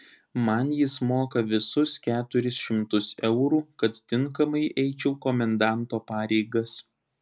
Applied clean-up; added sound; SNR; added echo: none; none; none; none.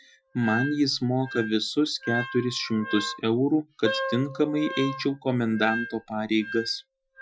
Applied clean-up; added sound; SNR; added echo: classical method Wiener filter.